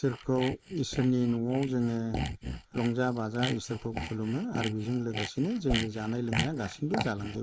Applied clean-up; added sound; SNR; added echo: neural mask model Resemble Enhance denoiser.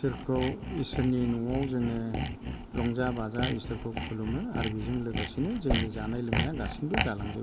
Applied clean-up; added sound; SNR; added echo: none; Sawing + Whoosh, swoosh, swish; 3 dB; none.